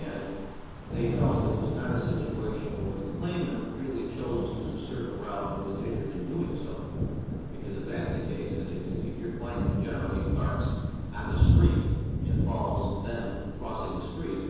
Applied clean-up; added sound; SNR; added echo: none; Thunder / Rain; -5 dB; reverberation time 1.2 s.